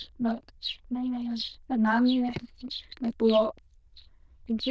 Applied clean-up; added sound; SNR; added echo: neural diffusion model UNIVERSE++.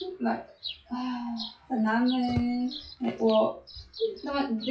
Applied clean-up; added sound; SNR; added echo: classical method log-MMSE.